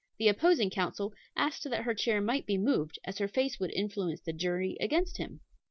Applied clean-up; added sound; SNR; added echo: none; none; none; none.